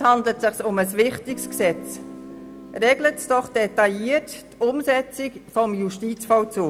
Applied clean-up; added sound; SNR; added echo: none; Guitar; 20 dB; none.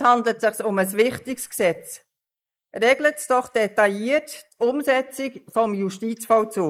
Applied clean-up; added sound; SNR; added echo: neural mask model Resemble Enhance denoiser.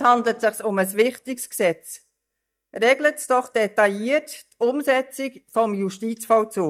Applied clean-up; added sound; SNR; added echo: neural mask model DeepFilterNet 3.